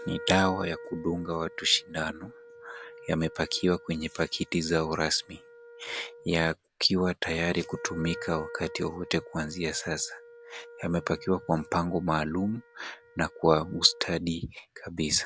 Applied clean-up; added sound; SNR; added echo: none; Wind instrument, woodwind instrument; 17 dB; none.